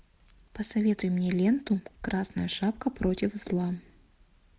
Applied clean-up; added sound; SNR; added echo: none; none; none; none.